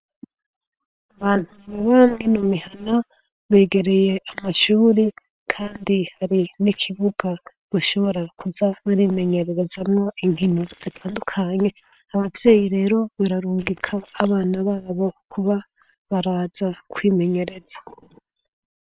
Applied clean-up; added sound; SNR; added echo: neural separator model SepFormer WHAM!.